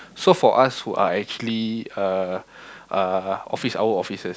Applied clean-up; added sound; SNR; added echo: none; none; none; none.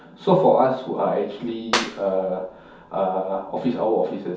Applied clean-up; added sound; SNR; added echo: none; Clapping; 10 dB; reverberation time 0.6 s.